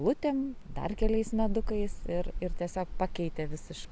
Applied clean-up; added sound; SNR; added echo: none; none; none; none.